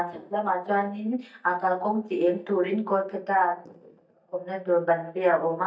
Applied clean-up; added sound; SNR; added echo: neural mask model DeepFilterNet 3.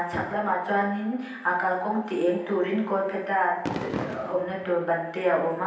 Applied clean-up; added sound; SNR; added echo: none; Fireworks; 8 dB; reverberation time 0.9 s.